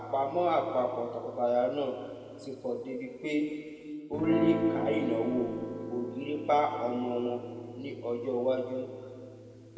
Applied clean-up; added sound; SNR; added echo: none; Guitar; 9 dB; reverberation time 2.2 s.